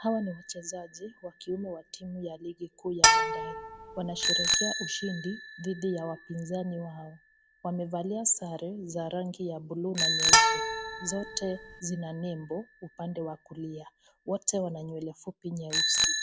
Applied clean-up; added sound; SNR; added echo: none; Bicycle bell + Bowed string instrument; -3 dB; none.